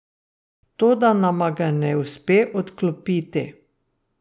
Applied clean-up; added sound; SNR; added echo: none; none; none; none.